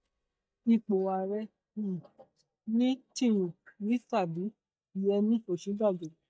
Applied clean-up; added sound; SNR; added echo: neural mask model DeepFilterNet 3.